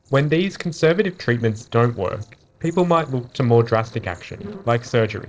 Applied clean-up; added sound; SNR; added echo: neural separator model SepFormer DNS4.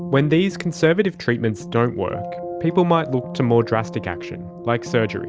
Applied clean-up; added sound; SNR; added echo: none; none; none; none.